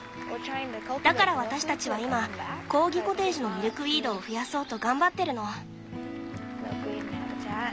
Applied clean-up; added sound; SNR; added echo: none; Applause / Crowd; 19 dB; none.